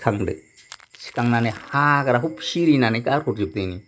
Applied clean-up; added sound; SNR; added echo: neural mask model RNNoise.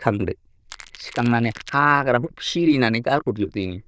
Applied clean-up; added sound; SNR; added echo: neural diffusion model UNIVERSE++.